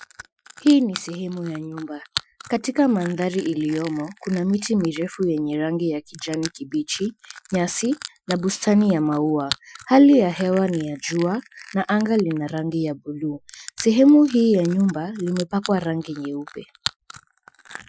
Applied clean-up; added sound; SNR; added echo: classical method Wiener filter.